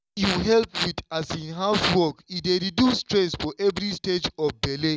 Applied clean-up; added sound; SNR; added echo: none; none; none; none.